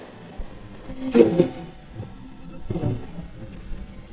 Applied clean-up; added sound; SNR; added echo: neural mask model DeepFilterNet 3.